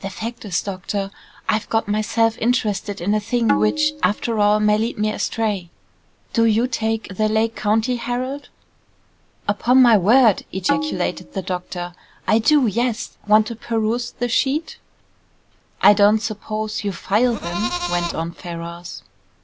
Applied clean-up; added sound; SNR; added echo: none; Tabla + Livestock, farm animals, working animals; 7 dB; none.